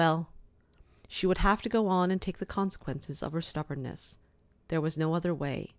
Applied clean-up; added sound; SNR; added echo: none; none; none; none.